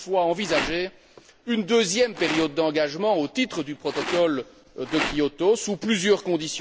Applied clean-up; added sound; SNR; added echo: none; Rattle; 12 dB; none.